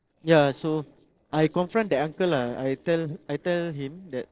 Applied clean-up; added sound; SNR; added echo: neural separator model SepFormer DNS4.